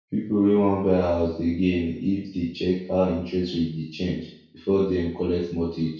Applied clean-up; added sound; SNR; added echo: none; none; none; reverberation time 0.6 s.